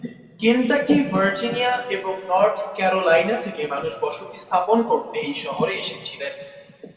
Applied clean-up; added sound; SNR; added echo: none; none; none; reverberation time 2.2 s.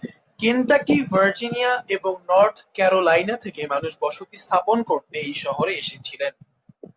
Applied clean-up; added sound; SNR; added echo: none; none; none; none.